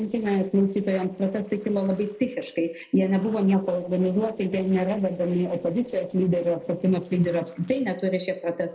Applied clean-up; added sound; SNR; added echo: neural separator model SepFormer DNS4.